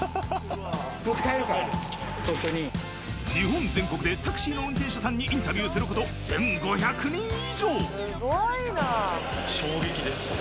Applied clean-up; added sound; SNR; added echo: none; none; none; none.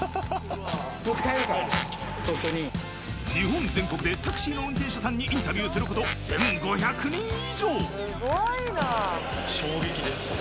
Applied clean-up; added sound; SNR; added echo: none; Squeak; 11 dB; none.